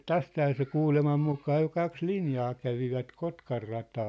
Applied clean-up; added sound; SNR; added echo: none; none; none; none.